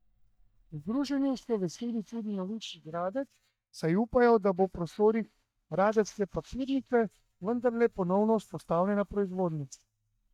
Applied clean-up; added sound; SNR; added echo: neural mask model DeepFilterNet 3.